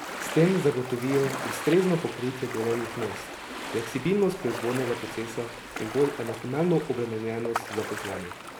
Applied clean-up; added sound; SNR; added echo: none; Ocean; 8 dB; none.